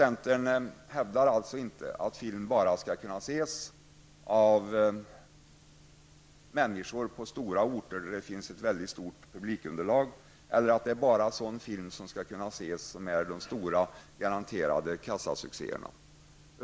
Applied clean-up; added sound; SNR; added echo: none; none; none; none.